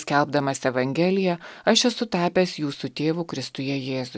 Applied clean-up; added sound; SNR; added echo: none; none; none; none.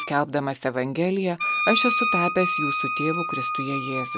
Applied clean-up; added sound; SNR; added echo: none; Wind instrument, woodwind instrument; 1 dB; none.